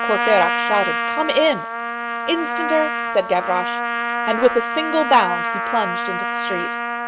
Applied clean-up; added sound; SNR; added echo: none; Trumpet; 2 dB; none.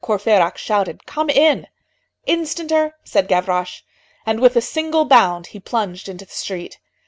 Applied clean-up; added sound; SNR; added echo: none; none; none; none.